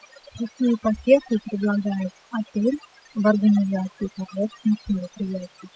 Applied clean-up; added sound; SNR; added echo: classical method spectral subtraction.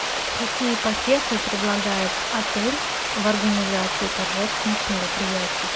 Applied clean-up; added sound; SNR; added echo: none; Water; -1 dB; none.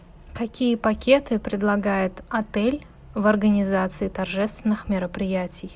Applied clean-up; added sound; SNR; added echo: none; none; none; none.